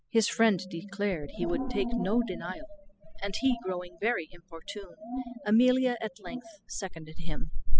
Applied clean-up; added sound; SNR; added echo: classical method spectral subtraction.